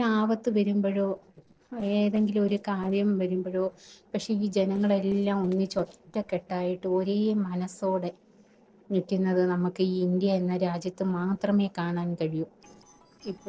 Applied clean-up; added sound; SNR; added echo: neural separator model SepFormer DNS4.